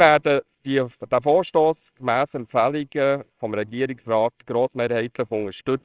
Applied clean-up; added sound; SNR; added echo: neural separator model SepFormer WHAMR!.